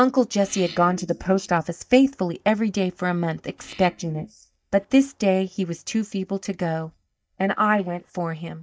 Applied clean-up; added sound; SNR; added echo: neural mask model DeepFilterNet 3.